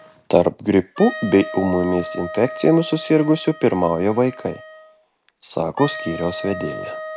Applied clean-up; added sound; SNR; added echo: none; Wind instrument, woodwind instrument; 13 dB; none.